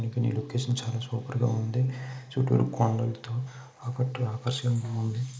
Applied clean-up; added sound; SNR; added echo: neural mask model Resemble Enhance denoiser.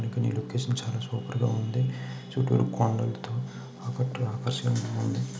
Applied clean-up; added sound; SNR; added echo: none; none; none; none.